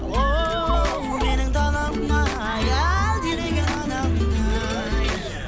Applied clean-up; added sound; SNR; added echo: none; Chatter; 8 dB; none.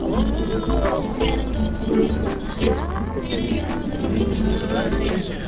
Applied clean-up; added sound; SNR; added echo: neural separator model SepFormer DNS4.